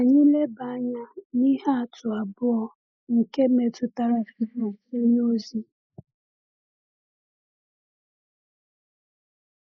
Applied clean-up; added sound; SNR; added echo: neural mask model Resemble Enhance denoiser.